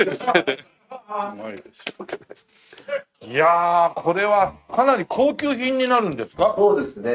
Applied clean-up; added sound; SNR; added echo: neural mask model RNNoise.